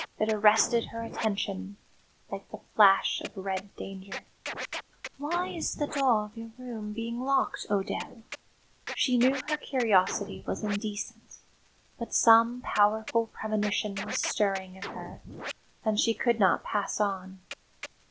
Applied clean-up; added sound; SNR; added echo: none; Scratching (performance technique); 13 dB; none.